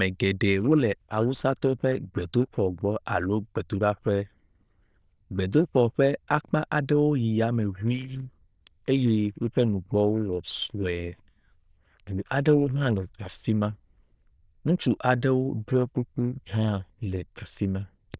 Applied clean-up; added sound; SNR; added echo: neural diffusion model UNIVERSE++.